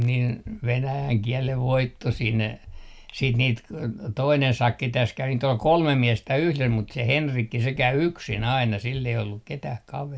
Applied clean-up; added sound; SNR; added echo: none; none; none; none.